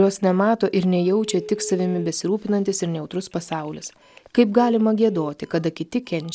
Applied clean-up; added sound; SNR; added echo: none; Telephone; 18 dB; none.